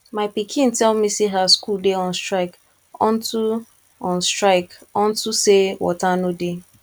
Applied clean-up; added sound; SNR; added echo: none; none; none; none.